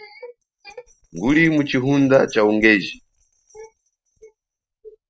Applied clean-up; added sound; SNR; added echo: neural mask model RNNoise.